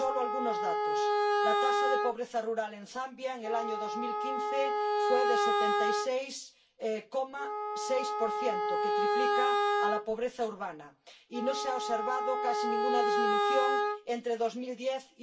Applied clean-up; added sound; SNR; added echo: none; Wind instrument, woodwind instrument; -4 dB; reverberation time 0.2 s.